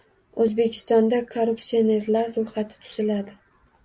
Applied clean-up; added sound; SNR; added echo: none; none; none; none.